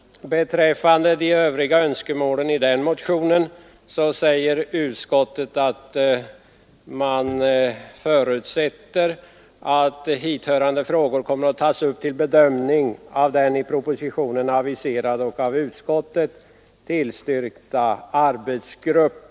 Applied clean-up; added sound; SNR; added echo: none; Bowed string instrument; 19 dB; none.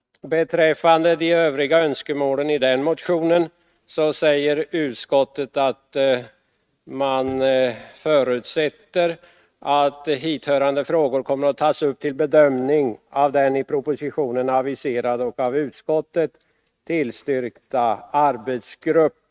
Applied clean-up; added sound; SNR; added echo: neural mask model RNNoise.